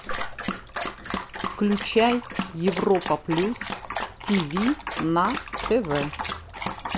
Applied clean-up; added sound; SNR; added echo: none; Dog; 6 dB; none.